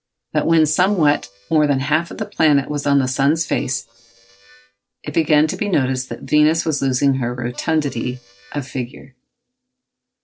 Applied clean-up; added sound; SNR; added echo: neural separator model SepFormer DNS4.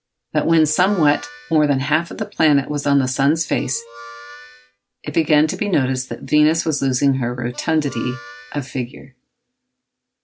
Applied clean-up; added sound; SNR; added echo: none; Harmonica; 20 dB; none.